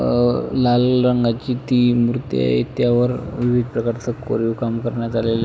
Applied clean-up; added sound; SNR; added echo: none; none; none; none.